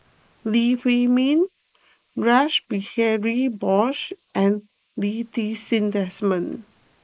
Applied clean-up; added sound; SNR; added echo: neural mask model Resemble Enhance denoiser.